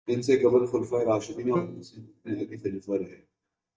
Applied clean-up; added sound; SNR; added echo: neural mask model DeepFilterNet 3.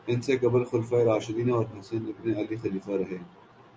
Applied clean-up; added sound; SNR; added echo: none; none; none; none.